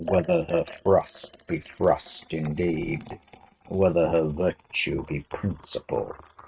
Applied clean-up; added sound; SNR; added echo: neural mask model RNNoise.